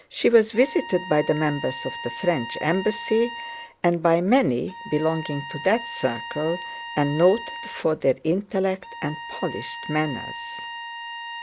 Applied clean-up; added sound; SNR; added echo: none; Bowed string instrument; 11 dB; none.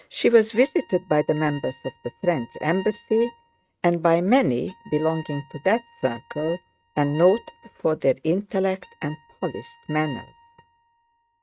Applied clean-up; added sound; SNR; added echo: neural mask model RNNoise.